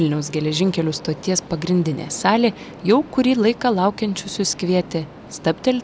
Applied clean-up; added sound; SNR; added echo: none; none; none; none.